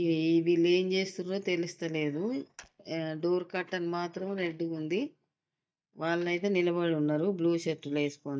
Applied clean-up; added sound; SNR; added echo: neural mask model DeepFilterNet 3.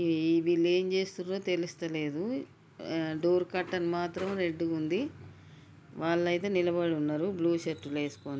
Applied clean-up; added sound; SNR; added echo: none; none; none; none.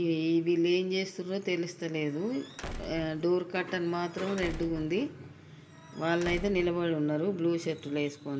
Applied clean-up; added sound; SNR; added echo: none; Squeak / Slam / Wood; 13 dB; reverberation time 1.2 s.